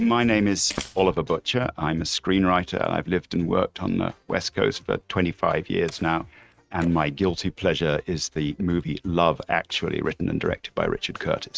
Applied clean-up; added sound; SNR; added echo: neural mask model RNNoise.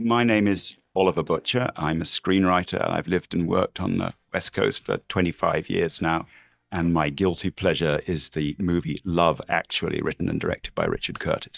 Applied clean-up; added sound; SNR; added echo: neural mask model DeepFilterNet 3.